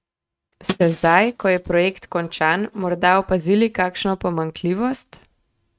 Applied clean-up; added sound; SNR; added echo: neural mask model RNNoise.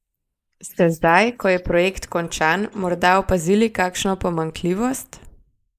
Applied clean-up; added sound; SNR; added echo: neural mask model Resemble Enhance denoiser.